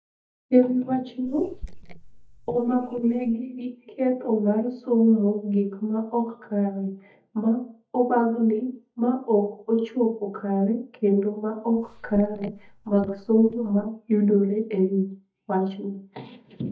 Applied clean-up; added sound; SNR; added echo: neural mask model DeepFilterNet 3.